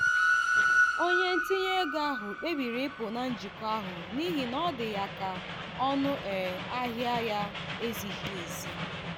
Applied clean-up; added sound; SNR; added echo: none; Train; -1 dB; none.